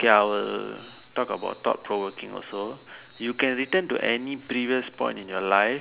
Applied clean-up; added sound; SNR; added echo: none; none; none; none.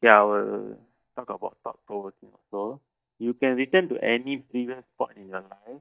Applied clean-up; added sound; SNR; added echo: neural mask model DeepFilterNet 3.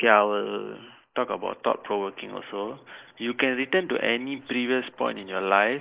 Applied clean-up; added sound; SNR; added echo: neural mask model Resemble Enhance denoiser.